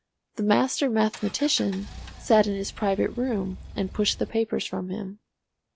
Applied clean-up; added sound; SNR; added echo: none; Engine; 16 dB; none.